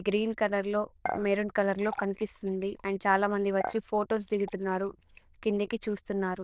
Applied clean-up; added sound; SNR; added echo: neural diffusion model UNIVERSE++.